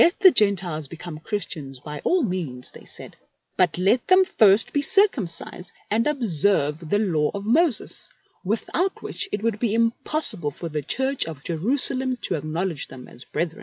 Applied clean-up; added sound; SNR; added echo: none; none; none; none.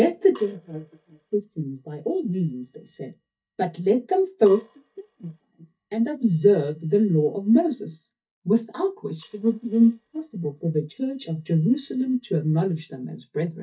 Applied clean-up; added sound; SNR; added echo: neural mask model DeepFilterNet 3.